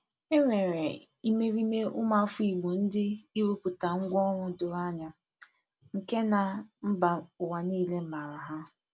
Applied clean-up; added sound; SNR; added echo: none; none; none; none.